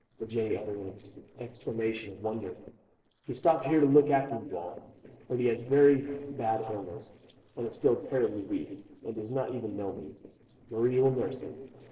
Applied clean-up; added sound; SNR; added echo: neural separator model SepFormer DNS4.